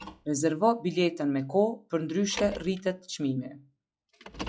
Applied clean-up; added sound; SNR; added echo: classical method log-MMSE.